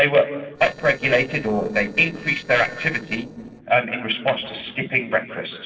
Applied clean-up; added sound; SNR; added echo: neural separator model SepFormer DNS4.